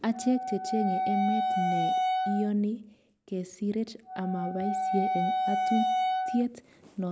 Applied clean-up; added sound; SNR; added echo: none; Wind instrument, woodwind instrument; -1 dB; none.